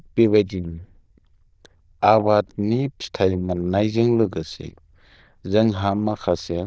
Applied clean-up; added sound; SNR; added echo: neural diffusion model UNIVERSE++.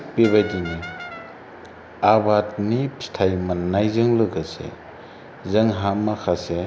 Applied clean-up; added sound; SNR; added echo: none; Brass instrument; 13 dB; none.